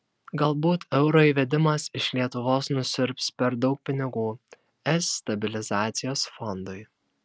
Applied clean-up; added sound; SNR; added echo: none; none; none; none.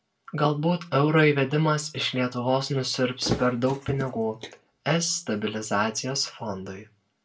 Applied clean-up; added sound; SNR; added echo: none; Thump, thud; 10 dB; reverberation time 0.2 s.